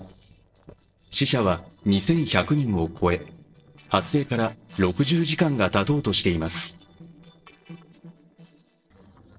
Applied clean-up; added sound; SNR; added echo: neural separator model SepFormer DNS4.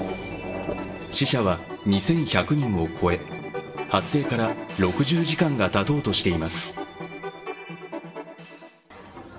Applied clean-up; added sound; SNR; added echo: none; Strum; 16 dB; reverberation time 0.6 s.